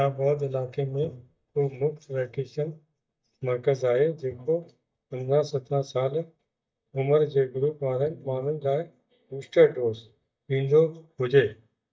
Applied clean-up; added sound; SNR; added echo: neural mask model DeepFilterNet 3.